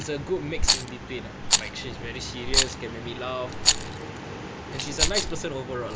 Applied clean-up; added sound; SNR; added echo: none; Rattle; -4 dB; none.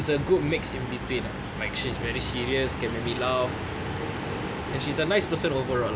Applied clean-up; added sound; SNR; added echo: none; none; none; none.